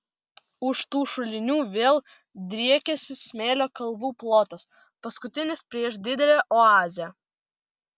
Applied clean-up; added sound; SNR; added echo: none; none; none; none.